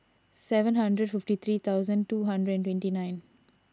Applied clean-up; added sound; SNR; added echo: none; none; none; none.